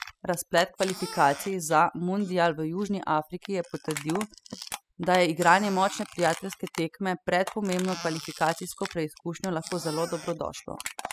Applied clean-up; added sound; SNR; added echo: classical method spectral subtraction.